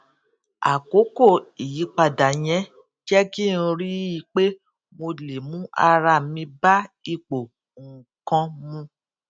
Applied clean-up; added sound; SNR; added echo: none; none; none; none.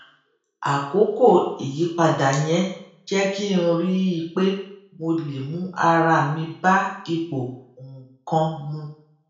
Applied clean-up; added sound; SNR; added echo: none; none; none; reverberation time 0.5 s.